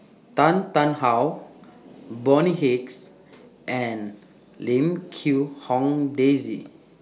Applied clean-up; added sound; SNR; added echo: none; none; none; none.